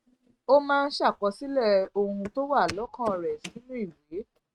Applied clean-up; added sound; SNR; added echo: neural mask model RNNoise.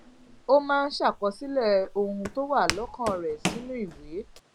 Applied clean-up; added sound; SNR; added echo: none; Walk, footsteps; 11 dB; none.